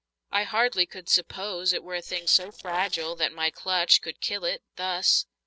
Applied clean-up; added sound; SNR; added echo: neural separator model SepFormer DNS4.